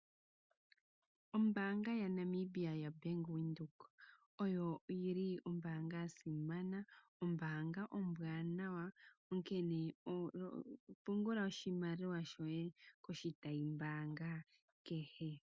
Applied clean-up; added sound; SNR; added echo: none; none; none; none.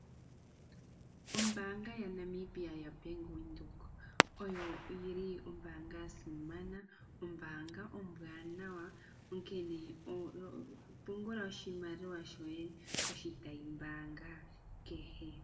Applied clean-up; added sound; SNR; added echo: none; Fireworks; 0 dB; reverberation time 0.6 s.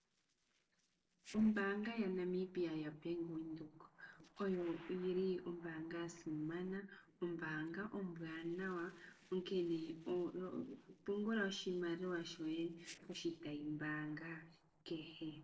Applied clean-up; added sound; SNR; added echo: neural separator model SepFormer DNS4.